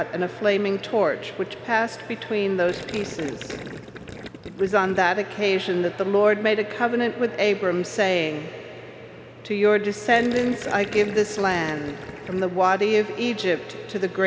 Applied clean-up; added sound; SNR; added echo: none; Gurgling; 13 dB; none.